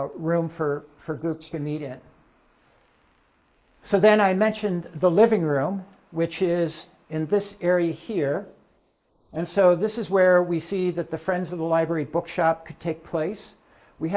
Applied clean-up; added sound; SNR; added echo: neural mask model Resemble Enhance denoiser.